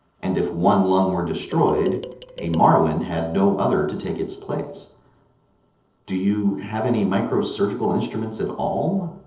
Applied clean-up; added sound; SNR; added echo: neural separator model SepFormer DNS4.